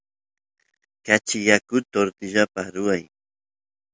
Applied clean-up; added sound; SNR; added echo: none; none; none; none.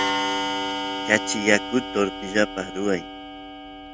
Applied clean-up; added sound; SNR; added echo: none; Clock; 3 dB; none.